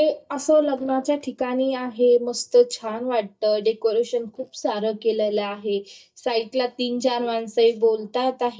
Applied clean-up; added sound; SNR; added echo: neural mask model DeepFilterNet 3.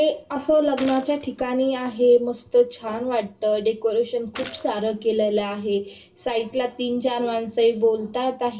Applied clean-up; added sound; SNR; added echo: none; Gunshot, gunfire; 17 dB; reverberation time 0.2 s.